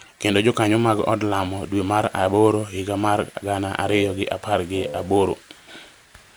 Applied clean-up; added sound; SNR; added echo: none; Wind instrument, woodwind instrument; 15 dB; none.